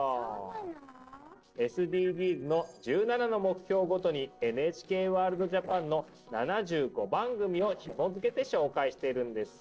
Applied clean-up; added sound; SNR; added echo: neural separator model SepFormer DNS4.